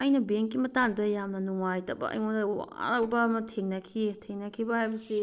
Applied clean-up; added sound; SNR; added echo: neural separator model SepFormer DNS4.